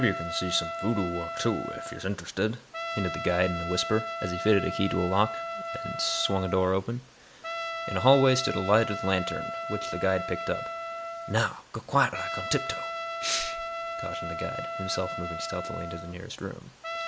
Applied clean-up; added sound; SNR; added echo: none; Trumpet; 6 dB; none.